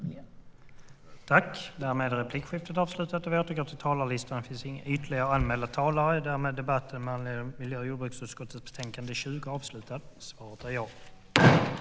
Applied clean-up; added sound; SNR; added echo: none; Engine / Car; 16 dB; none.